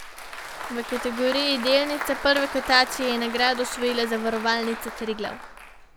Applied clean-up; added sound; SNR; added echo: none; Applause; 9 dB; none.